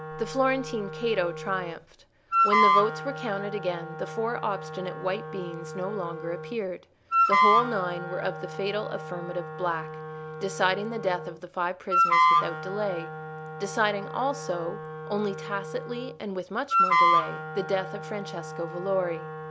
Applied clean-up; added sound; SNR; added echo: none; Wind instrument, woodwind instrument; -2 dB; none.